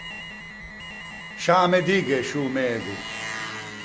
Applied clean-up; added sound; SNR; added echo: none; Engine + Alarm; 10 dB; none.